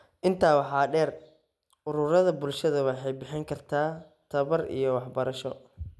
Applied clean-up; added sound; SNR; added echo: none; none; none; none.